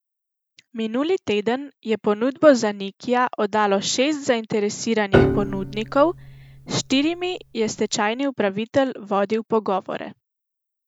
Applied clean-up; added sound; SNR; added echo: none; Piano; 3 dB; none.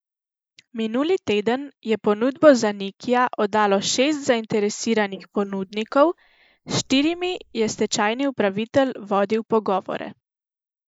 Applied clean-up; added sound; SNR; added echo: neural mask model Resemble Enhance denoiser.